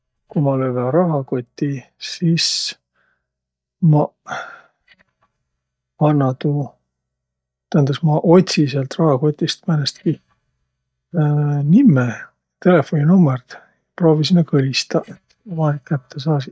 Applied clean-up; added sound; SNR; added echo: neural mask model DeepFilterNet 3.